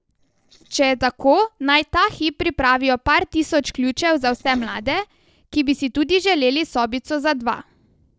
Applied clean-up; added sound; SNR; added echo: neural separator model SepFormer DNS4.